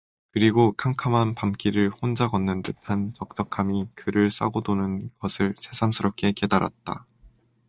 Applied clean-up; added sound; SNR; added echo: neural mask model DeepFilterNet 3.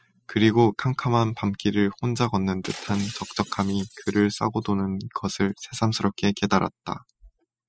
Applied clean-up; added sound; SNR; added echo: classical method spectral subtraction.